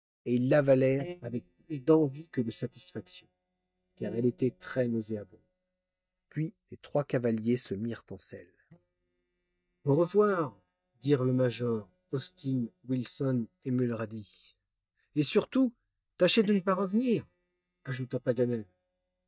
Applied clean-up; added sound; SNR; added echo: neural mask model DeepFilterNet 3.